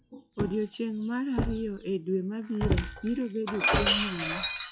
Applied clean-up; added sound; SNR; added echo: classical method log-MMSE.